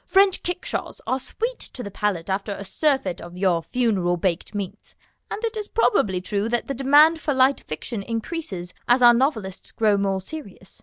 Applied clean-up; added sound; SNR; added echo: none; none; none; none.